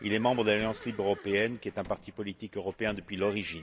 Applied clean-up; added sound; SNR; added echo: none; Slam + Livestock, farm animals, working animals; 19 dB; none.